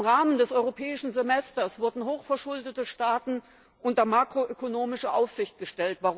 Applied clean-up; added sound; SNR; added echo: none; none; none; none.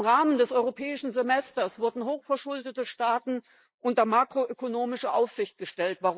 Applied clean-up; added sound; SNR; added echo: neural mask model Resemble Enhance denoiser.